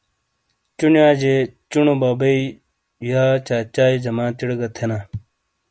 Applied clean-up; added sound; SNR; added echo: none; none; none; none.